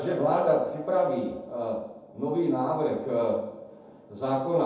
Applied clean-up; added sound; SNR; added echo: none; none; none; reverberation time 0.9 s.